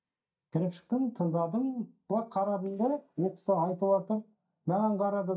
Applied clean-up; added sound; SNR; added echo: neural mask model DeepFilterNet 3.